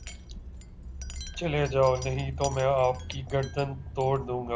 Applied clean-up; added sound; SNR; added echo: none; Wind chime; 10 dB; none.